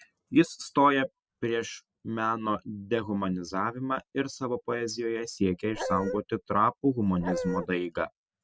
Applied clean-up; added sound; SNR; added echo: none; Dog; 4 dB; none.